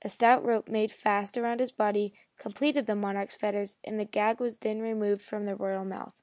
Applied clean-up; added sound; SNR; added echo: none; none; none; none.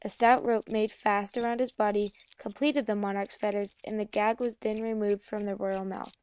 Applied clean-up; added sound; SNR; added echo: neural mask model RNNoise.